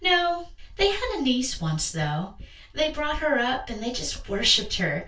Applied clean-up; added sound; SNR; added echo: none; none; none; reverberation time 0.2 s.